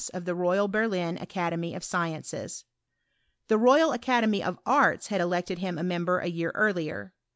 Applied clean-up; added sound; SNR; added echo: none; none; none; none.